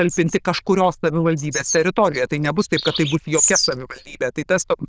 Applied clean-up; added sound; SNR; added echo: neural diffusion model UNIVERSE++.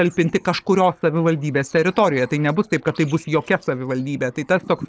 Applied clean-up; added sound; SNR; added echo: neural separator model SepFormer DNS4.